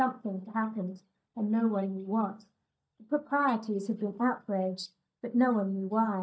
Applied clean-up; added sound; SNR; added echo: neural mask model DeepFilterNet 3.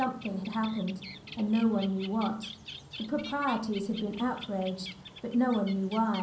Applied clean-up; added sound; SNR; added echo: none; Bird; 15 dB; reverberation time 0.6 s.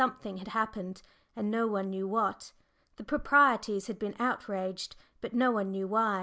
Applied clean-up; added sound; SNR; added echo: none; none; none; none.